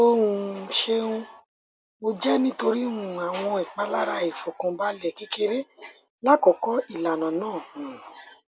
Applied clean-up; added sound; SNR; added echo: none; none; none; none.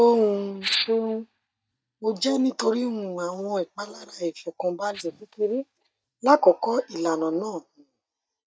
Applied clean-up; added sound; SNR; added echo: neural mask model DeepFilterNet 3.